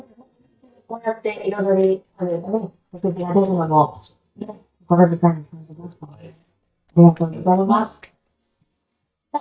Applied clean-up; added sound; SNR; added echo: neural mask model DeepFilterNet 3.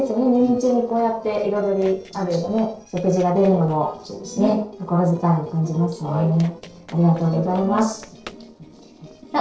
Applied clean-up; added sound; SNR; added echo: neural separator model SepFormer DNS4.